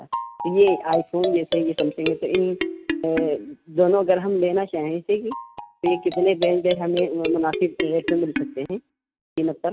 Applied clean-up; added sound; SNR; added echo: neural mask model RNNoise.